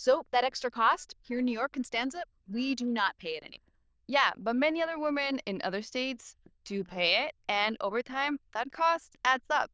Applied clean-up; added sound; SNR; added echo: neural diffusion model UNIVERSE++.